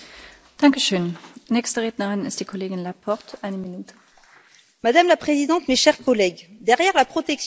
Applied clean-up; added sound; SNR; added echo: none; none; none; none.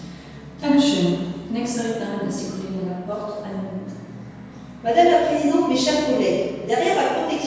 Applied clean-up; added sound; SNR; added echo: none; Musical instrument; 16 dB; reverberation time 1.2 s.